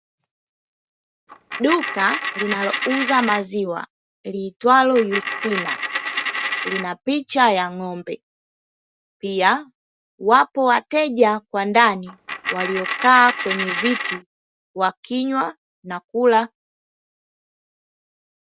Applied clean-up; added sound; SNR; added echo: none; Coin (dropping); 4 dB; none.